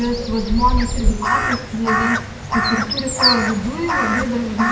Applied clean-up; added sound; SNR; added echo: none; Crow; -1 dB; reverberation time 0.8 s.